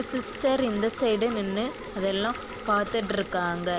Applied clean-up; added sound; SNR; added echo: none; Mechanisms; 12 dB; none.